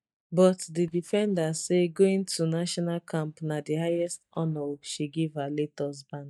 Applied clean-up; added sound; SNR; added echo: neural mask model DeepFilterNet 3.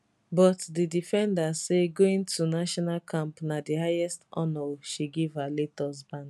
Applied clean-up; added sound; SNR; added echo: none; none; none; none.